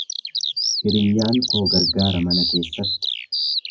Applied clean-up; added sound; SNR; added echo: classical method WPE with log-MMSE.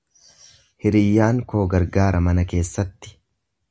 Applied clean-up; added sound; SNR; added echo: none; none; none; none.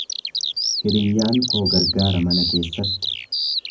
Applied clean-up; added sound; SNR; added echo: none; Bird vocalization, bird call, bird song; 2 dB; reverberation time 0.3 s.